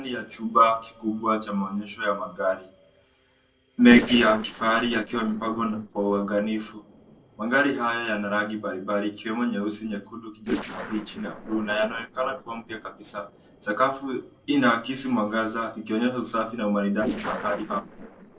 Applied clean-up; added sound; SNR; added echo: neural separator model SepFormer DNS4.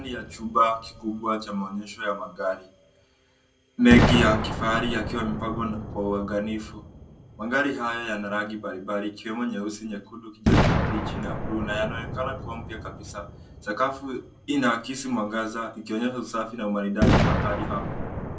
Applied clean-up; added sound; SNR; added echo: none; Boom; 1 dB; reverberation time 0.2 s.